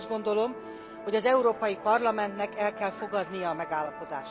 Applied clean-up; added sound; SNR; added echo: none; Musical instrument; 13 dB; none.